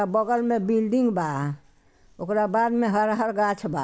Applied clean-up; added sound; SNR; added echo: none; none; none; none.